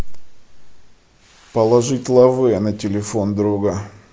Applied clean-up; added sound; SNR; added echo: none; none; none; none.